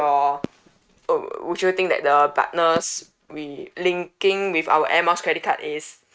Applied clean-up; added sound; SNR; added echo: neural mask model RNNoise.